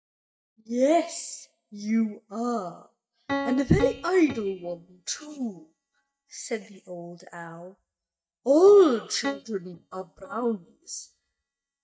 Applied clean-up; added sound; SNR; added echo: neural mask model DeepFilterNet 3.